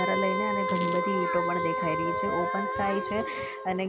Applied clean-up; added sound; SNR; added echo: none; Wind instrument, woodwind instrument; 0 dB; none.